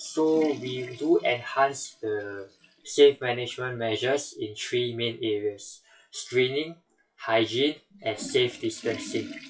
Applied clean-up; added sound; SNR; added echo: classical method WPE with log-MMSE.